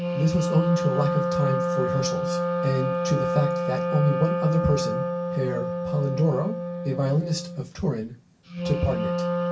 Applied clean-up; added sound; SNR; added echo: none; Wind instrument, woodwind instrument; 1 dB; reverberation time 0.2 s.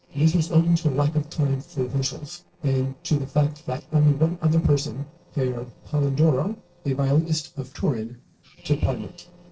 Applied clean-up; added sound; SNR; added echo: neural separator model SepFormer DNS4.